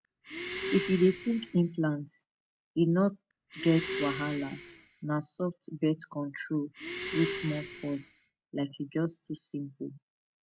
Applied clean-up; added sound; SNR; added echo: none; Breathing; 8 dB; none.